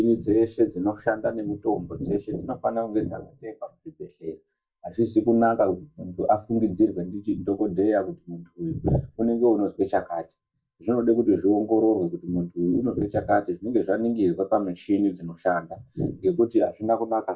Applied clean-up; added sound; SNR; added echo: neural mask model DeepFilterNet 3.